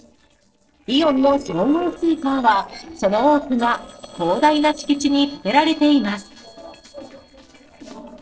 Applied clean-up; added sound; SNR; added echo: neural separator model SepFormer DNS4.